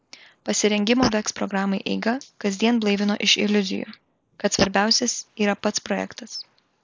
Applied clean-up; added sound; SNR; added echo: neural mask model Resemble Enhance denoiser.